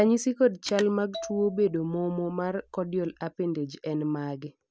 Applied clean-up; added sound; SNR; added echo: none; Telephone + Marimba, xylophone; 17 dB; none.